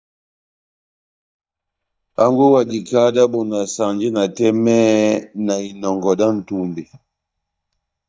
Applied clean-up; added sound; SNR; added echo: neural mask model DeepFilterNet 3.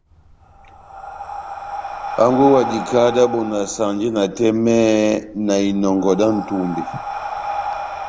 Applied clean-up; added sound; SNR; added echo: none; Breathing; 10 dB; none.